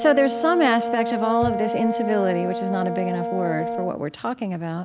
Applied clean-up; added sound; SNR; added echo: none; Brass instrument; 5 dB; none.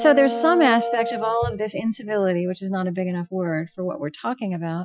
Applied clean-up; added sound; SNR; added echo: classical method Wiener filter.